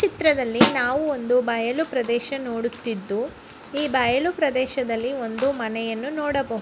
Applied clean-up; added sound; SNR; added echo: none; Snare drum; 2 dB; none.